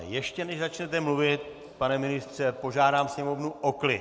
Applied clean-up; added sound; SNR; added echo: none; none; none; none.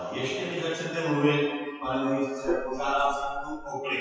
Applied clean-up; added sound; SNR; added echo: classical method WPE with log-MMSE.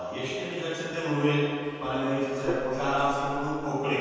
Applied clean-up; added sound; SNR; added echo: none; Gong; 9 dB; reverberation time 2.0 s.